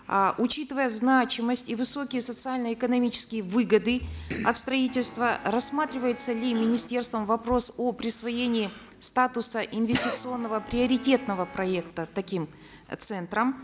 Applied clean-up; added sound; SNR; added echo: none; Guitar; 17 dB; none.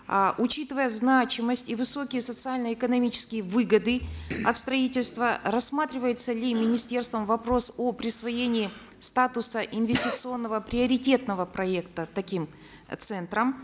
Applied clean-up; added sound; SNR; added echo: none; none; none; none.